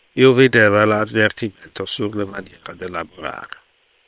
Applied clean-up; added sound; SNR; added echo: neural separator model SepFormer WHAM!.